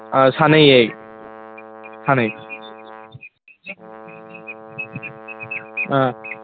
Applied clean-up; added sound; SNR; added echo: none; Brass instrument; 19 dB; none.